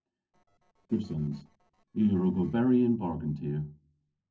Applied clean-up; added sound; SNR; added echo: neural separator model SepFormer DNS4.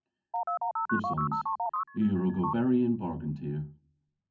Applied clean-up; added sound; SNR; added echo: none; Telephone; 1 dB; reverberation time 0.3 s.